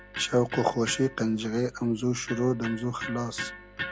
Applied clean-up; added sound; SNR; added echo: none; Electric guitar; 11 dB; none.